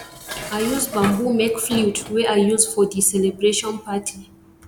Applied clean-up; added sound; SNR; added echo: none; Dishes, pots, and pans; 14 dB; none.